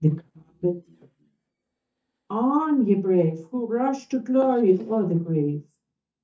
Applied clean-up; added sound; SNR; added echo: neural mask model DeepFilterNet 3.